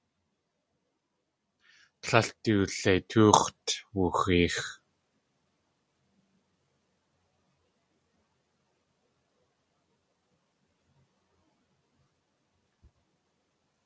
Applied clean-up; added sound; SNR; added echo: none; none; none; none.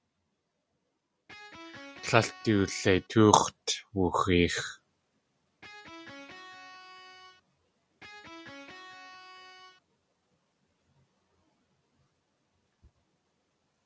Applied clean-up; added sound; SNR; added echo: none; Electric guitar; 16 dB; none.